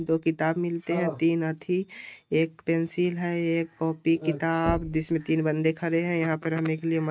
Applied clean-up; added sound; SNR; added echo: neural mask model RNNoise.